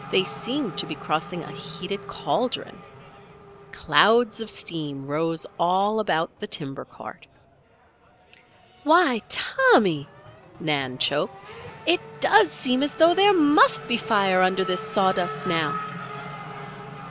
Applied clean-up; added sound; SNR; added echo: none; Race car, auto racing / Accelerating, revving, vroom; 14 dB; none.